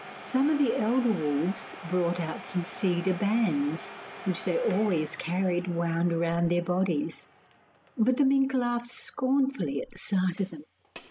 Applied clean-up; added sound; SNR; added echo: none; Domestic sounds, home sounds; 17 dB; none.